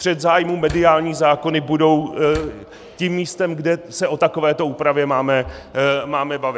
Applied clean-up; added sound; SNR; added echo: none; Slam; 19 dB; none.